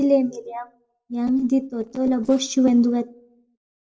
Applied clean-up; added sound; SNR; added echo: neural separator model SepFormer DNS4.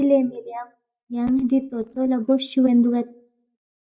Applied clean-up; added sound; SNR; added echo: neural mask model DeepFilterNet 3.